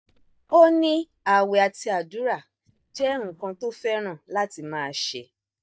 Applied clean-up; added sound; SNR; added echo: neural mask model DeepFilterNet 3.